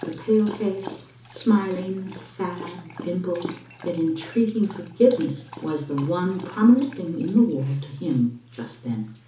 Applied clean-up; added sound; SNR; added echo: none; Dog; 18 dB; reverberation time 0.7 s.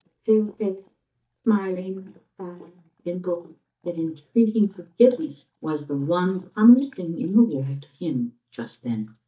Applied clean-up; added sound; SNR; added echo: neural mask model DeepFilterNet 3.